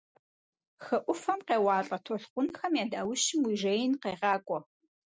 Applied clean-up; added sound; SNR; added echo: none; none; none; none.